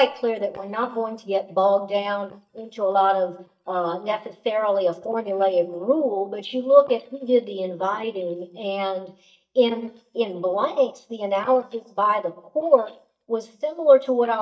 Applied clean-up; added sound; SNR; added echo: neural mask model DeepFilterNet 3.